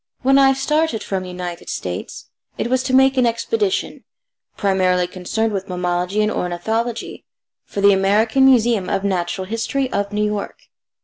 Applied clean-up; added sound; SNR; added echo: none; none; none; none.